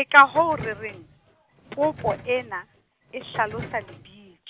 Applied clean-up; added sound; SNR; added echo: none; Subway, metro, underground; 16 dB; none.